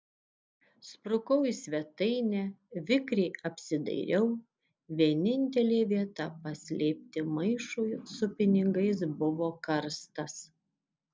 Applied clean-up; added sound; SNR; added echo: none; none; none; none.